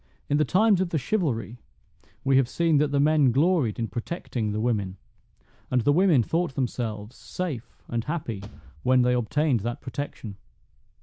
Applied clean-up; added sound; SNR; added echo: neural diffusion model UNIVERSE++.